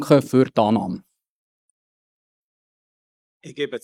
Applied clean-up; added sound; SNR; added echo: neural mask model Resemble Enhance denoiser.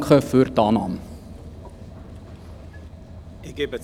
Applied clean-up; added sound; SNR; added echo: none; Car; 16 dB; none.